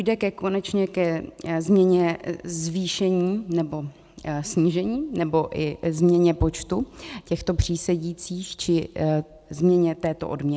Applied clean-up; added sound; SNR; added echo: none; none; none; none.